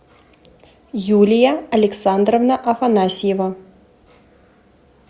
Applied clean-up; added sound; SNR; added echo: none; none; none; none.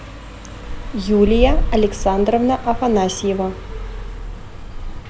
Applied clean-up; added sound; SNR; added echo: none; Car passing by; 4 dB; none.